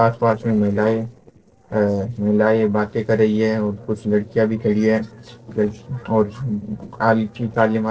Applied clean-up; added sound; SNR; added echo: neural separator model SepFormer DNS4.